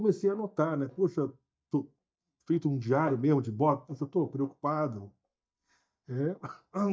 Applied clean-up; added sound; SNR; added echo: neural mask model DeepFilterNet 3.